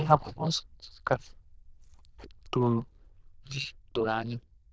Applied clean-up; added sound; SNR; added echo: neural diffusion model UNIVERSE++.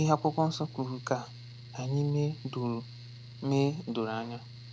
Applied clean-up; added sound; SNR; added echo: none; Mechanical fan; 14 dB; none.